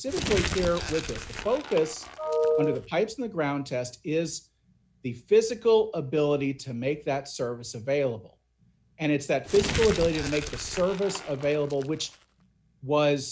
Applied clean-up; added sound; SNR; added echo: none; Crumpling, crinkling; 8 dB; none.